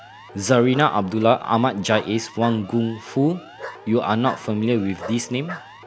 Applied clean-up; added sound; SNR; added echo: none; Bark + Siren; 17 dB; none.